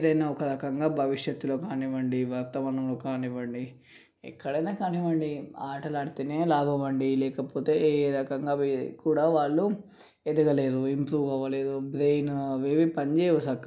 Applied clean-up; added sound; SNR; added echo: none; none; none; none.